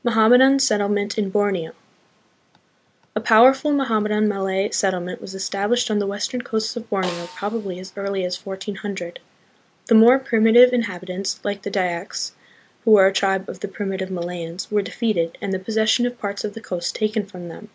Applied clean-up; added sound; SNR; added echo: none; Snare drum; 18 dB; none.